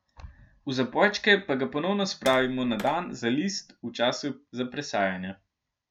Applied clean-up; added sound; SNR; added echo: none; Tap; 18 dB; none.